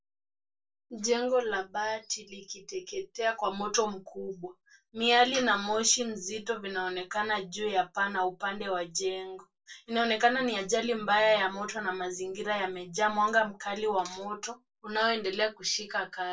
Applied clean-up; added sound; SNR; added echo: none; none; none; reverberation time 0.2 s.